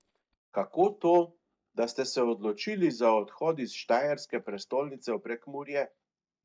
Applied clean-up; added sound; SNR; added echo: neural mask model DeepFilterNet 3.